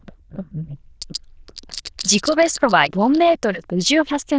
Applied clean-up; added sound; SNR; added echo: neural diffusion model UNIVERSE++.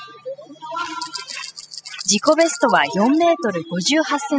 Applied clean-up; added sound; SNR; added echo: classical method spectral subtraction.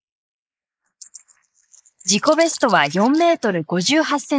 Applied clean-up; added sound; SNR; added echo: neural mask model Resemble Enhance denoiser.